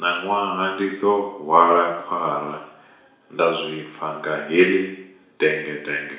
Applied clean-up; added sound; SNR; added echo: none; none; none; reverberation time 0.7 s.